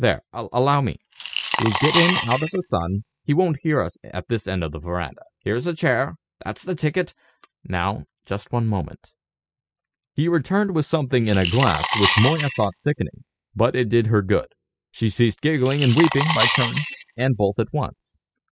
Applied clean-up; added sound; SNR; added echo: classical method spectral subtraction.